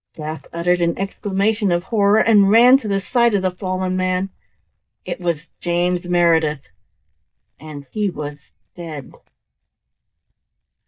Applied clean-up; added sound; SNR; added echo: neural mask model DeepFilterNet 3.